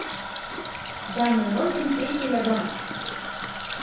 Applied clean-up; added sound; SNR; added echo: none; Water tap, faucet; 4 dB; reverberation time 0.7 s.